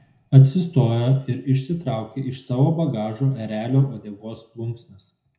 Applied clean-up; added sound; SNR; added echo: none; none; none; reverberation time 0.4 s.